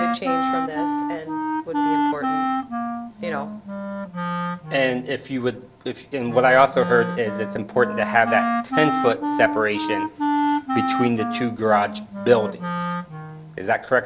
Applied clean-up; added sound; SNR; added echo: none; Wind instrument, woodwind instrument; 2 dB; none.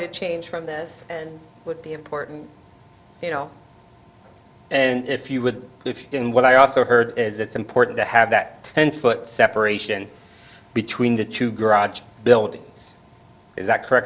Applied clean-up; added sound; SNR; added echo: none; none; none; none.